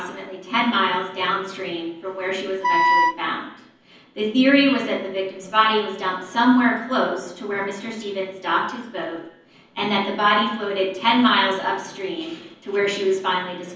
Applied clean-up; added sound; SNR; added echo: none; Wind instrument, woodwind instrument; -3 dB; reverberation time 0.7 s.